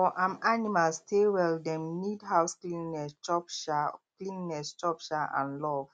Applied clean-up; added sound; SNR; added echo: none; none; none; none.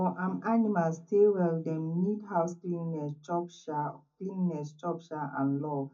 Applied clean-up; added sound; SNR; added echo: none; none; none; reverberation time 0.3 s.